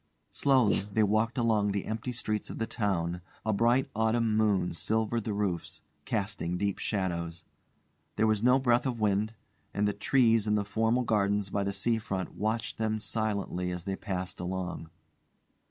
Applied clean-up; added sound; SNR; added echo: neural mask model Resemble Enhance denoiser.